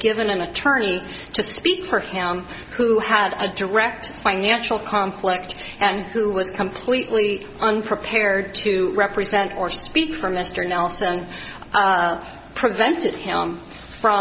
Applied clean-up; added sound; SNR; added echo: none; none; none; none.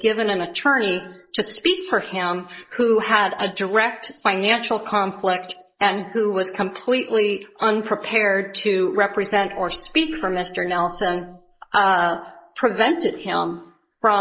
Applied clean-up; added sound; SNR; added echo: neural mask model Resemble Enhance denoiser.